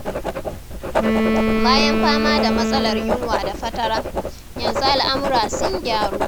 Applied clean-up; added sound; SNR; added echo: none; Wind instrument, woodwind instrument + Writing; -2 dB; none.